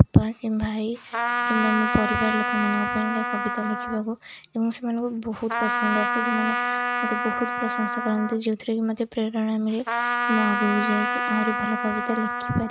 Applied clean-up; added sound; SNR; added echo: neural mask model RNNoise.